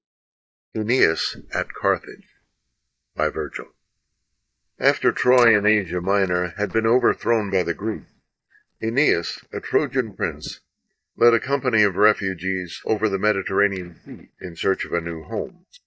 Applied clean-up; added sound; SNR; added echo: neural mask model DeepFilterNet 3.